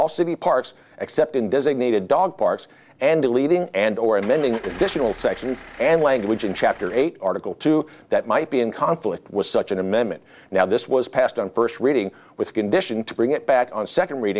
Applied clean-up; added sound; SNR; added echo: none; Engine starting / Car; 17 dB; none.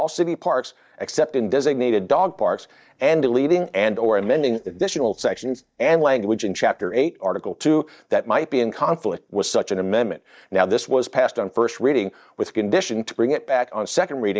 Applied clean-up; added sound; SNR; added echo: neural mask model DeepFilterNet 3.